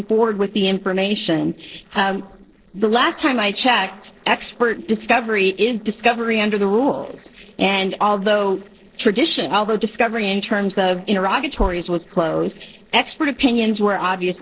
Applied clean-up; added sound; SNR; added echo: neural separator model SepFormer DNS4.